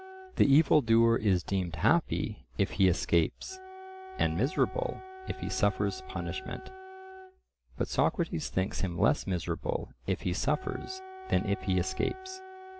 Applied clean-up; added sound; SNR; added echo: none; Wind instrument, woodwind instrument; 18 dB; none.